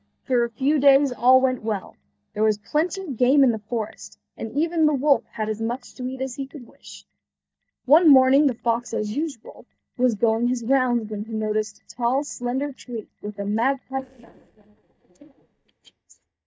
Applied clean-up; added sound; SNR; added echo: neural mask model DeepFilterNet 3.